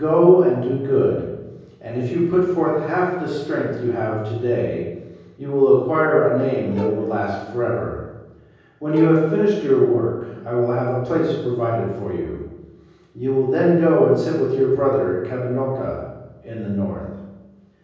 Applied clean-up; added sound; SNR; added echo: none; Bowed string instrument; 12 dB; reverberation time 1.3 s.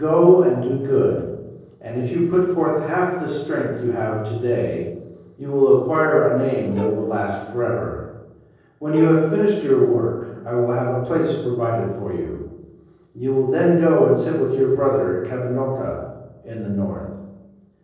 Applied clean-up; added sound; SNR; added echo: neural separator model SepFormer DNS4.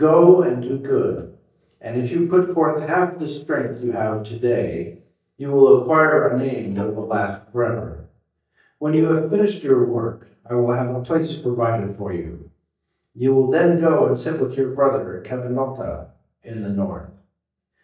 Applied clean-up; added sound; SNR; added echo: neural mask model DeepFilterNet 3.